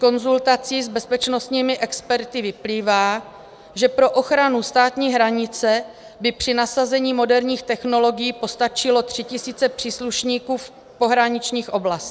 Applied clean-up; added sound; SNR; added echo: none; none; none; none.